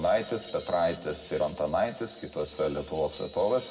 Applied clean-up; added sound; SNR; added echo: none; Screech; 19 dB; reverberation time 0.3 s.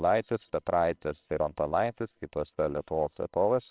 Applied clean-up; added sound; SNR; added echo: neural separator model SepFormer WHAMR!.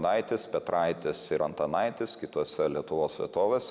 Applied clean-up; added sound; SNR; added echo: none; none; none; none.